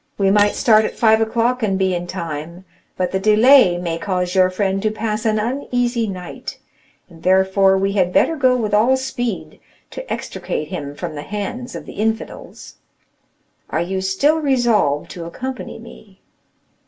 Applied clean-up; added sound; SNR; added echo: none; Shatter / Crushing; 17 dB; reverberation time 0.1 s.